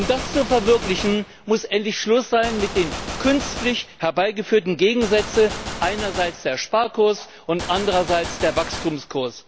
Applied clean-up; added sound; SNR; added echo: none; Gunshot, gunfire; 10 dB; none.